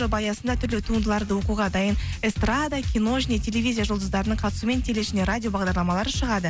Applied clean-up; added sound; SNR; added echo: none; none; none; none.